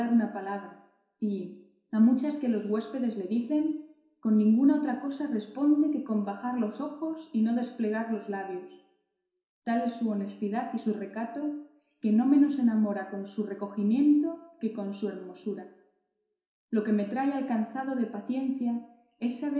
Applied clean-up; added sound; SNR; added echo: none; none; none; reverberation time 0.7 s.